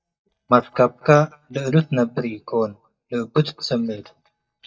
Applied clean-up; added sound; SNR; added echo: neural mask model DeepFilterNet 3.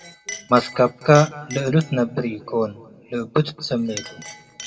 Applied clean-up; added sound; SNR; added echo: none; Chink, clink; 18 dB; reverberation time 1.6 s.